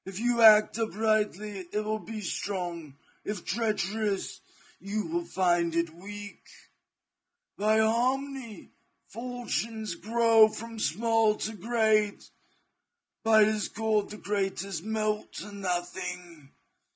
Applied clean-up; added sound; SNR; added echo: none; none; none; none.